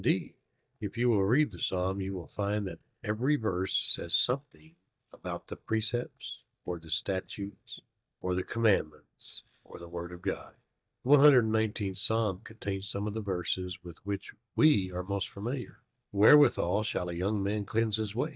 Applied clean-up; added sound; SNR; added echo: neural mask model DeepFilterNet 3.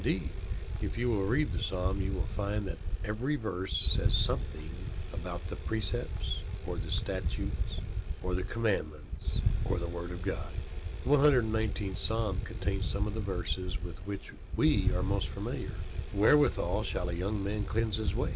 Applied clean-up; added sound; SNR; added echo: none; Bicycle; 0 dB; none.